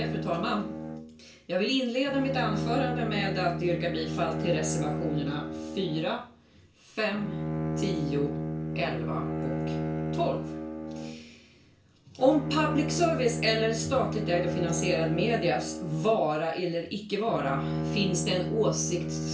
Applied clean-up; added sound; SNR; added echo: none; Bowed string instrument; 3 dB; reverberation time 0.3 s.